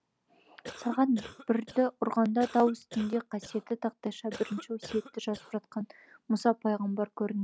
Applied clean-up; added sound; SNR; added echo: none; Cough; 16 dB; none.